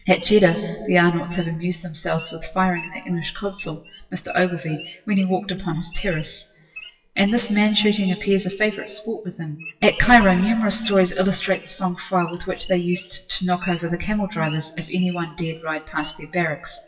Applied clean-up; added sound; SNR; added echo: classical method WPE with log-MMSE.